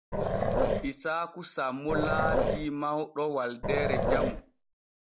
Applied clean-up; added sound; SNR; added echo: none; Growling; -4 dB; none.